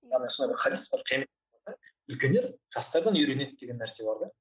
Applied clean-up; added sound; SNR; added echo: none; none; none; none.